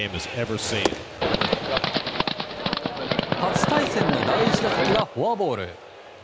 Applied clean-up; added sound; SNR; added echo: none; Livestock, farm animals, working animals; -4 dB; none.